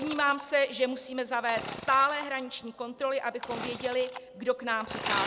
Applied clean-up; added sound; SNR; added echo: none; Sawing / Engine; 10 dB; none.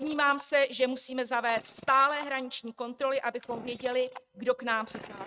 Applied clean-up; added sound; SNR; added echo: neural mask model RNNoise.